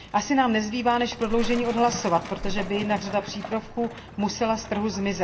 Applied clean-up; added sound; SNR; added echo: none; Truck; 14 dB; reverberation time 0.5 s.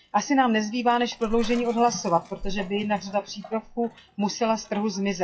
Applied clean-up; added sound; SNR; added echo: classical method WPE with log-MMSE.